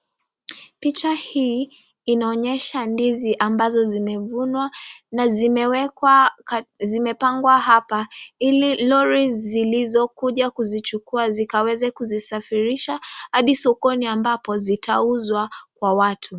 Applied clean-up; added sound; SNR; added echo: none; none; none; none.